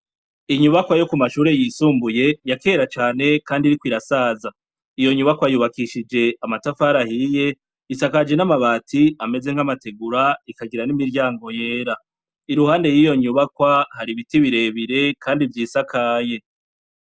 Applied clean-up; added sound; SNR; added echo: none; none; none; none.